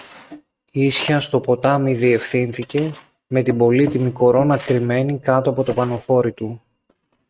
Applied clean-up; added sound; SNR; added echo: neural mask model RNNoise.